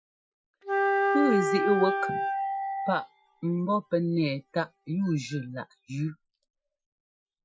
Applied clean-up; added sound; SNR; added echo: classical method Wiener filter.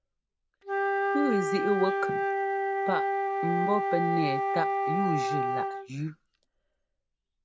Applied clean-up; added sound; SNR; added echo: none; Wind instrument, woodwind instrument; -3 dB; none.